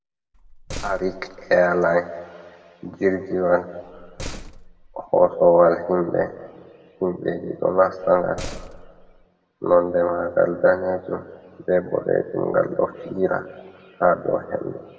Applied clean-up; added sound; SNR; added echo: none; Slam; 14 dB; reverberation time 1.6 s.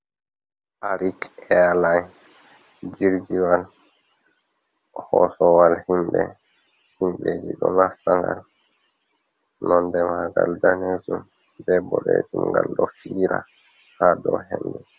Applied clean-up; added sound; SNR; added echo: none; none; none; none.